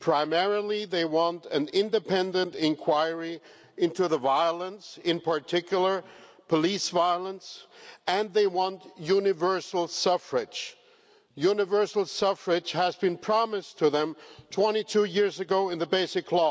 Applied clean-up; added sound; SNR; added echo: none; none; none; none.